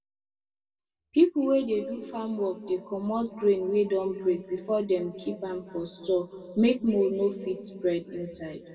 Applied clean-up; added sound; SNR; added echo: none; none; none; reverberation time 2.5 s.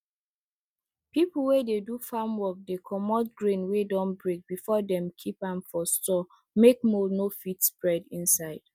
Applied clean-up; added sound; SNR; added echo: none; none; none; none.